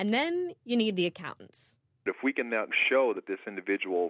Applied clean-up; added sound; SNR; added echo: none; none; none; none.